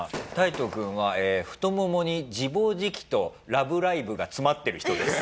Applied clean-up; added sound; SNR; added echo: none; Gunshot, gunfire / Fireworks; 19 dB; none.